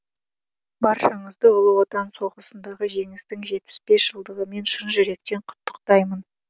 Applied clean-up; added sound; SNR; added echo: none; none; none; none.